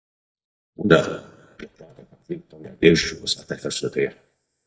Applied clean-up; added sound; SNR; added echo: neural mask model DeepFilterNet 3.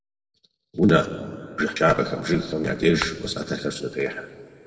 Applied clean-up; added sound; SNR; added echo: none; Tap / Glass; 14 dB; reverberation time 1.7 s.